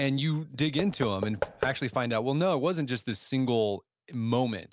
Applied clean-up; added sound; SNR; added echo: none; Knock / Wood; 10 dB; none.